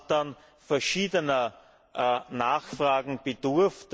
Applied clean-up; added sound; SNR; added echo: none; none; none; none.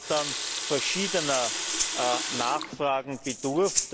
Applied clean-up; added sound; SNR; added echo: none; Rattle (instrument) + Water tap, faucet; 2 dB; none.